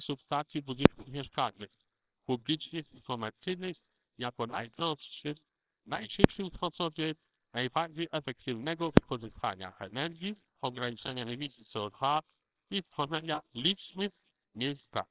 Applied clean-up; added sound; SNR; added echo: neural separator model SepFormer WHAMR!.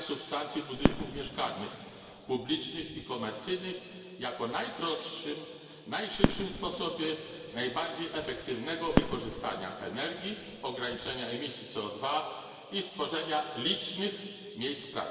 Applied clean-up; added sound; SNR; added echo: none; Fireworks; 0 dB; reverberation time 2.6 s.